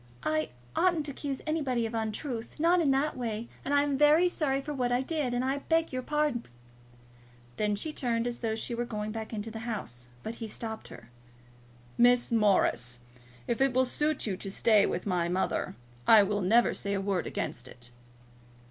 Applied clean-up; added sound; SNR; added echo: none; none; none; none.